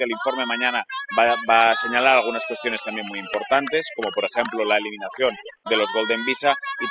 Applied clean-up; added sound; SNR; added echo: classical method spectral subtraction.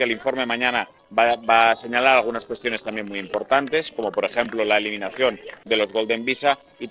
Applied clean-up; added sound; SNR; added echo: neural separator model SepFormer DNS4.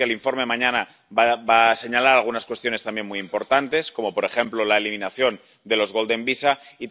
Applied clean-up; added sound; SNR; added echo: none; none; none; none.